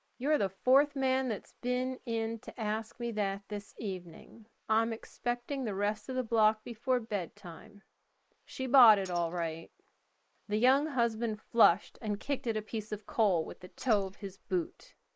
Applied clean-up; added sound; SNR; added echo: neural mask model Resemble Enhance denoiser.